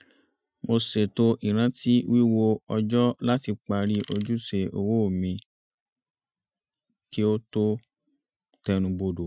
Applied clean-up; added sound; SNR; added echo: classical method Wiener filter.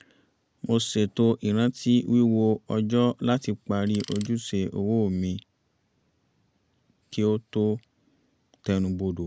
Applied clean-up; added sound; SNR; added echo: none; Tools; 18 dB; none.